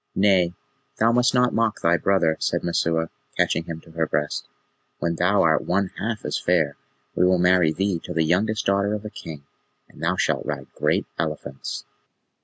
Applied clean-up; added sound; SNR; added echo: none; none; none; none.